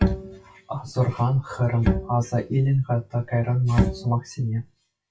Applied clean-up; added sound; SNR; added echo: classical method WPE with log-MMSE.